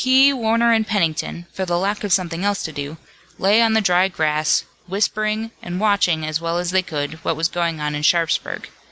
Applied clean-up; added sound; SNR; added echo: none; none; none; none.